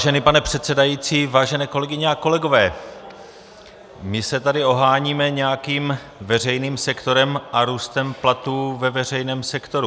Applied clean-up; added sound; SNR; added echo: none; none; none; none.